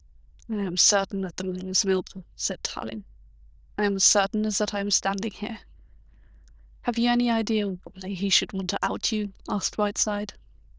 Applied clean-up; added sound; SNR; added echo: neural diffusion model UNIVERSE++.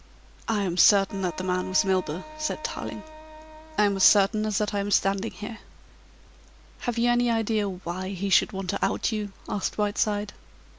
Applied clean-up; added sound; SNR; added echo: none; Wind instrument, woodwind instrument; 16 dB; none.